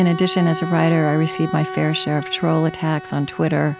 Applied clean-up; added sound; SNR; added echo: none; Bowed string instrument; 12 dB; none.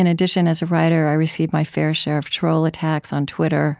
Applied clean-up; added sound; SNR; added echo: none; none; none; none.